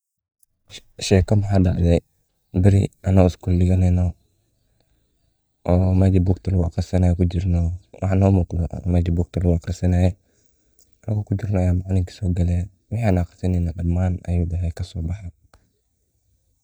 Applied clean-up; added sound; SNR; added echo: neural mask model DeepFilterNet 3.